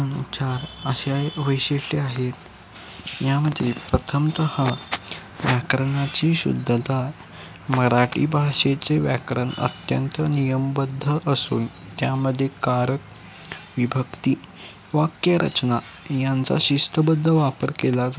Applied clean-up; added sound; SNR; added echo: none; none; none; none.